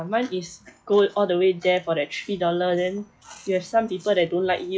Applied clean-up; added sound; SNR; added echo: classical method log-MMSE.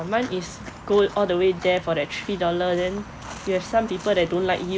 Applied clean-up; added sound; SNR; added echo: none; Walk, footsteps; 16 dB; none.